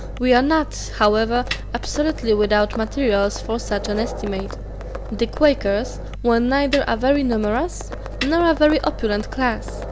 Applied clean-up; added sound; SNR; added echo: none; Livestock, farm animals, working animals + Snare drum; 14 dB; none.